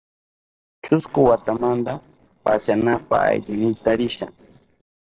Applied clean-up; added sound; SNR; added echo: neural separator model SepFormer DNS4.